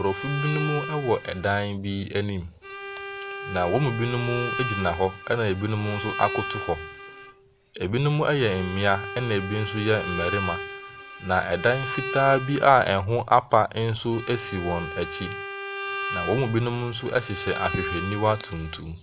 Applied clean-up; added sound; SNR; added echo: none; Bowed string instrument; 9 dB; none.